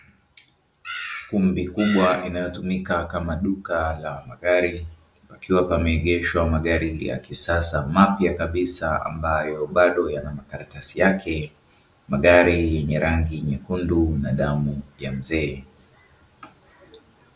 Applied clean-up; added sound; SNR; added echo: none; none; none; none.